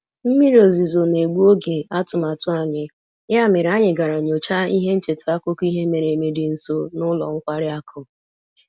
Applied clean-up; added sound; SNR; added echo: none; none; none; none.